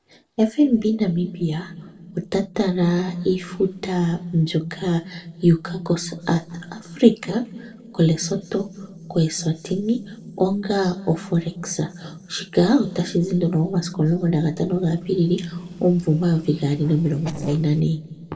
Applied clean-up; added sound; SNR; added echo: neural separator model SepFormer DNS4.